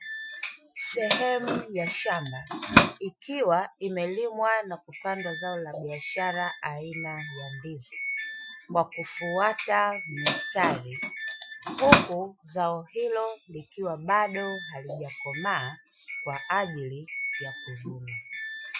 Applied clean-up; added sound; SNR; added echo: classical method Wiener filter.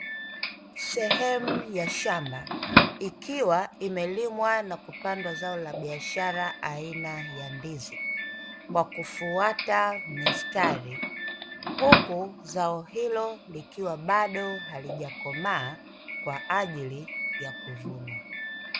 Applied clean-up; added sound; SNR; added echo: none; Doorbell; 1 dB; none.